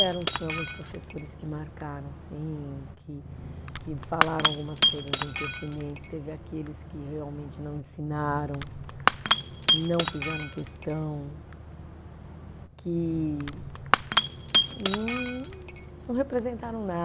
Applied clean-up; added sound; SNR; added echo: none; Shatter / Crushing; -3 dB; none.